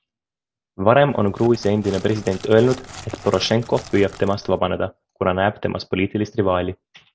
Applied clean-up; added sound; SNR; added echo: none; Crackle; 18 dB; none.